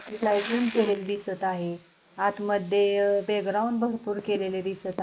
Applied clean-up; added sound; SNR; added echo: neural mask model Resemble Enhance denoiser.